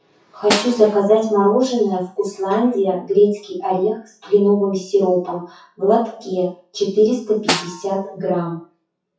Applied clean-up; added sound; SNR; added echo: classical method WPE with log-MMSE.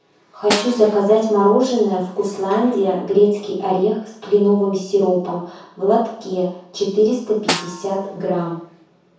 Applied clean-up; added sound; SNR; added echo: none; Snare drum; 10 dB; reverberation time 0.6 s.